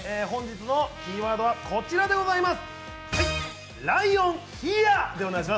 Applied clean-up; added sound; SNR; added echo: none; Trumpet; 16 dB; none.